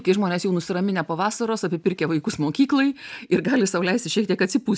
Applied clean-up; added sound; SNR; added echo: none; none; none; none.